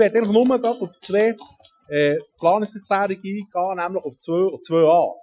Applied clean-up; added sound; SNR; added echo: classical method Wiener filter.